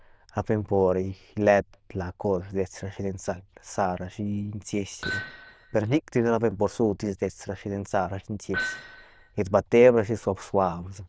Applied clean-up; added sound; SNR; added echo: neural diffusion model UNIVERSE++.